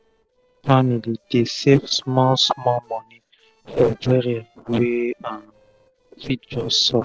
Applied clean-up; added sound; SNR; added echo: neural separator model SepFormer DNS4.